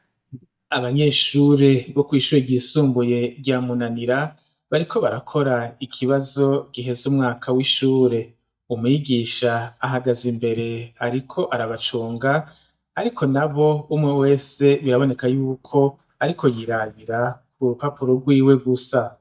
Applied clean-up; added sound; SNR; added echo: neural mask model DeepFilterNet 3.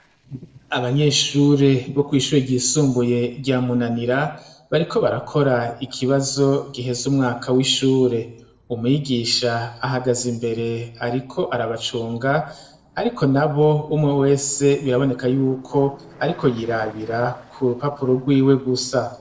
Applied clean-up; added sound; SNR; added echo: neural separator model SepFormer DNS4.